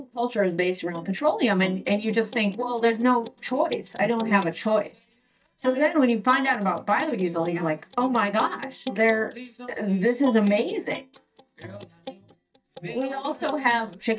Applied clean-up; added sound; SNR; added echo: neural mask model DeepFilterNet 3.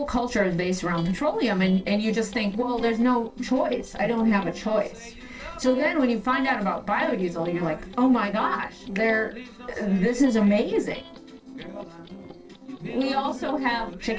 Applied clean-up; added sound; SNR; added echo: neural separator model SepFormer DNS4.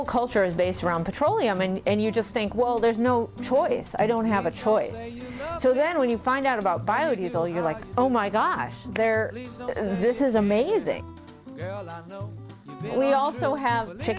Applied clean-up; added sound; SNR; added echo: none; none; none; none.